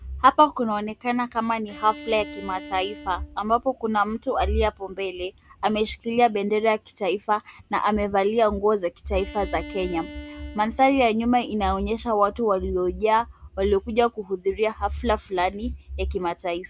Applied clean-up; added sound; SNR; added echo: none; Bowed string instrument; 17 dB; none.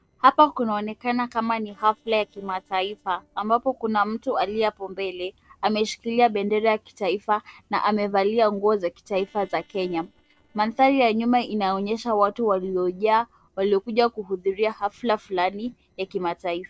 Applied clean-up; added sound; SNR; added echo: neural separator model SepFormer DNS4.